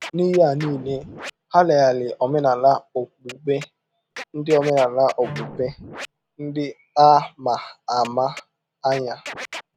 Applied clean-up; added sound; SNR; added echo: none; Bowed string instrument + Scratching (performance technique); 18 dB; none.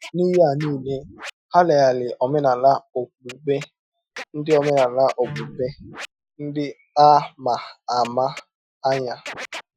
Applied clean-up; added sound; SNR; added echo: classical method Wiener filter.